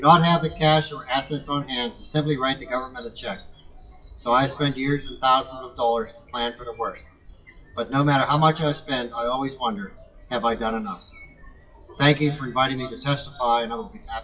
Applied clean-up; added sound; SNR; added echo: classical method WPE with log-MMSE.